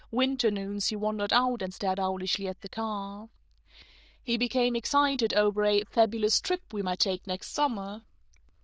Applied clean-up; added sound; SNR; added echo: neural diffusion model UNIVERSE++.